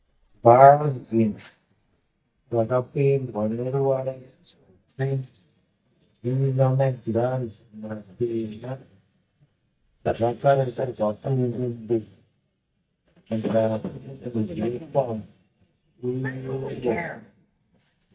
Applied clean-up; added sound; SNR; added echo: neural mask model DeepFilterNet 3.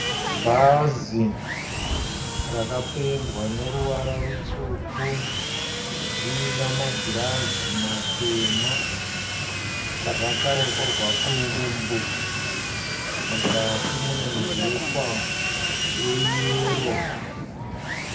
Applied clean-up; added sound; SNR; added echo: none; Sawing; -1 dB; reverberation time 0.5 s.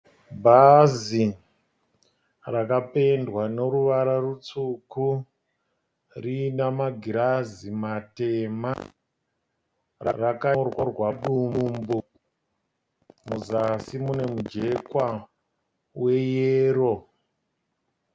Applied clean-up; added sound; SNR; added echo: none; none; none; none.